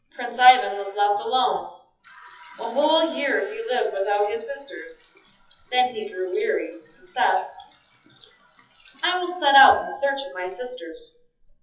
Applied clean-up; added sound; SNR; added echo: classical method WPE with log-MMSE.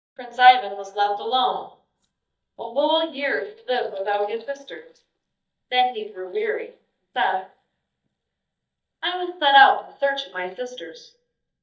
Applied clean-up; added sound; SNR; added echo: neural mask model DeepFilterNet 3.